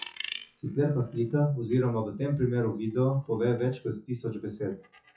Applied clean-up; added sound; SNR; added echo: classical method WPE with log-MMSE.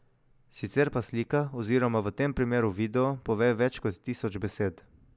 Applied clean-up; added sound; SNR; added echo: none; none; none; none.